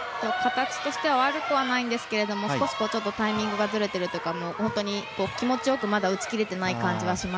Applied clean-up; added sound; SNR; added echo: none; none; none; none.